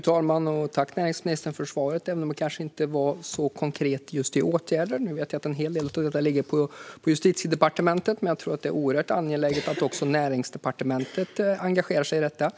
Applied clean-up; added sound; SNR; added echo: none; none; none; none.